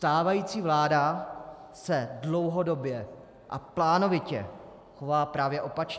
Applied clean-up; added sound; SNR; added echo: none; none; none; none.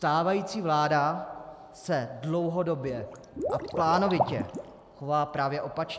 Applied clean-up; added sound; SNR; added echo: none; Liquid; 7 dB; none.